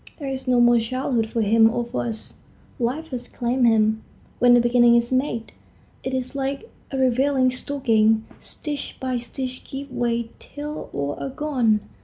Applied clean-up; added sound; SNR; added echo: none; none; none; none.